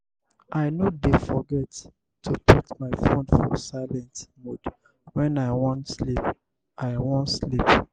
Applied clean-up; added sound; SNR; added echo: none; none; none; none.